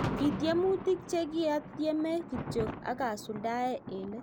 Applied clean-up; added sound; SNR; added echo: none; Thunder; 8 dB; none.